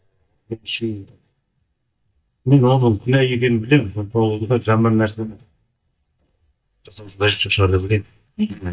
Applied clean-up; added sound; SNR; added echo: neural mask model DeepFilterNet 3.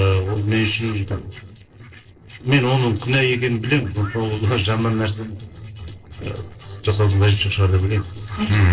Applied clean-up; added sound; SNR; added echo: neural separator model SepFormer DNS4.